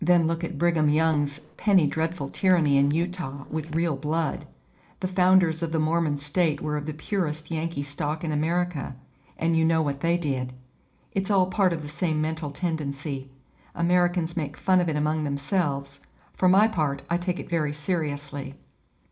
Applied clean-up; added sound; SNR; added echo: neural separator model SepFormer DNS4.